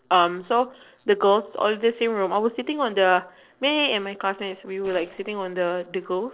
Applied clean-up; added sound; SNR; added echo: neural separator model SepFormer DNS4.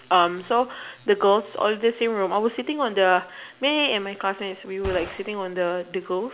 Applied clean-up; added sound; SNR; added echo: none; Gunshot, gunfire; 13 dB; none.